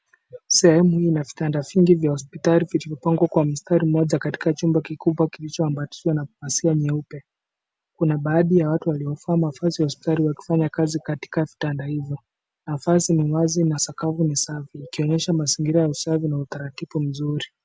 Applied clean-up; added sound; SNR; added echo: none; none; none; none.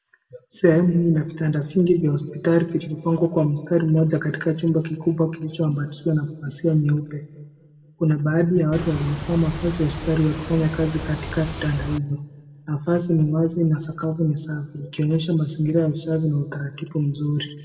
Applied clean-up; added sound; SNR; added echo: none; Boat, Water vehicle; 10 dB; reverberation time 1.0 s.